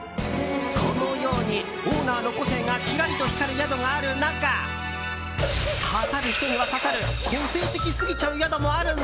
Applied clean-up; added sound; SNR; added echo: none; none; none; none.